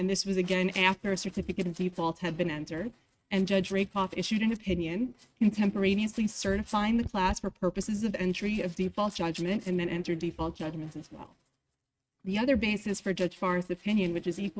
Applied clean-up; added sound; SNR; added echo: neural mask model RNNoise.